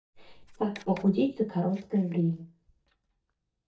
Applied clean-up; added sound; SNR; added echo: neural mask model DeepFilterNet 3.